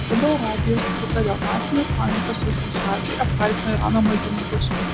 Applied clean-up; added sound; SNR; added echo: none; Drum / Drum kit; -1 dB; none.